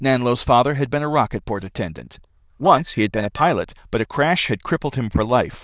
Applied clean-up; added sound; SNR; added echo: neural diffusion model UNIVERSE++.